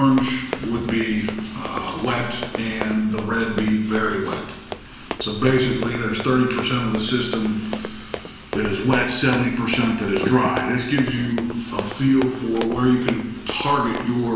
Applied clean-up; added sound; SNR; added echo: none; Run; 11 dB; reverberation time 0.7 s.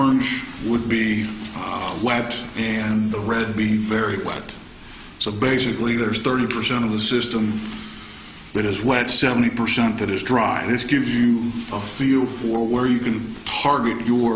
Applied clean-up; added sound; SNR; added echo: none; none; none; none.